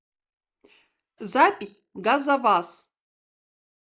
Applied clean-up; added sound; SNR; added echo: neural mask model Resemble Enhance denoiser.